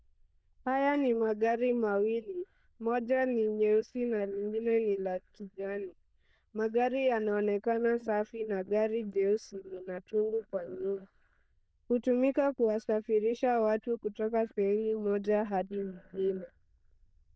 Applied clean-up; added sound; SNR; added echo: neural diffusion model UNIVERSE++.